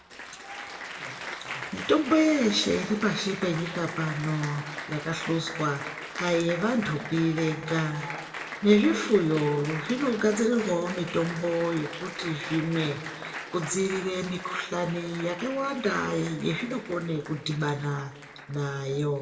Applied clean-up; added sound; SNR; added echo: none; Applause; 11 dB; reverberation time 1.3 s.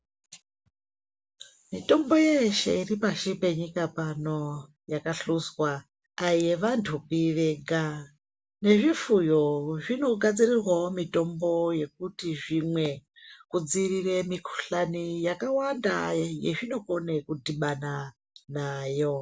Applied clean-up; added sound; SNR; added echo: none; none; none; none.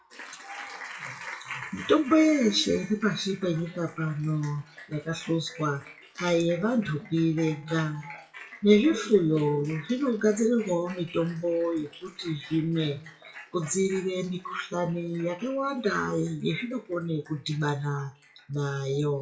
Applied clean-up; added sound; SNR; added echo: classical method WPE with log-MMSE.